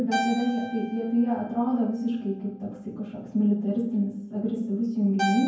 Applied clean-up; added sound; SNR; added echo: none; Keyboard (musical); 10 dB; reverberation time 0.9 s.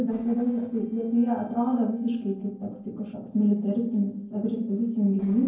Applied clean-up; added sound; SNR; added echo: neural separator model SepFormer DNS4.